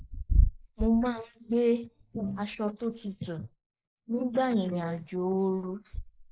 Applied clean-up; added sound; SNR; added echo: neural mask model Resemble Enhance denoiser.